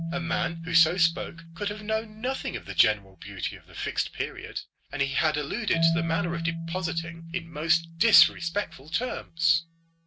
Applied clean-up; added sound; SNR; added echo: none; Marimba, xylophone; 7 dB; none.